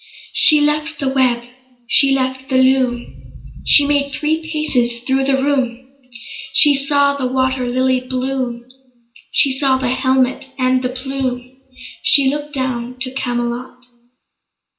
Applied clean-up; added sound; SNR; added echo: none; none; none; reverberation time 0.5 s.